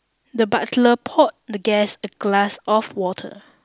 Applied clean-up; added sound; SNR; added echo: none; none; none; none.